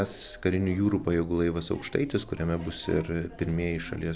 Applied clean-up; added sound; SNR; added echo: none; Gunshot, gunfire; 20 dB; none.